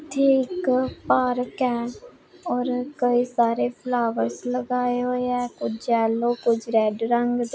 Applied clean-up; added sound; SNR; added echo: none; none; none; none.